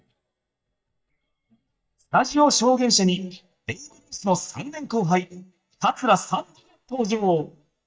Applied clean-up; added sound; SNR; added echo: neural mask model DeepFilterNet 3.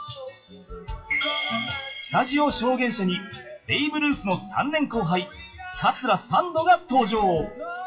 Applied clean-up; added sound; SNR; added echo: classical method WPE with log-MMSE.